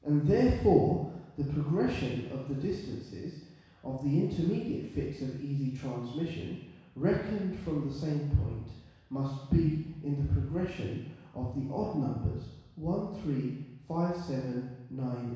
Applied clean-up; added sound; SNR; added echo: none; none; none; reverberation time 1.1 s.